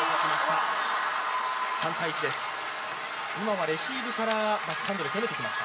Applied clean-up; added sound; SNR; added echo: none; Camera; 14 dB; reverberation time 0.5 s.